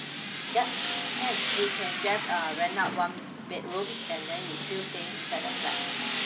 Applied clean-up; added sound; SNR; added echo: none; Tools; -1 dB; none.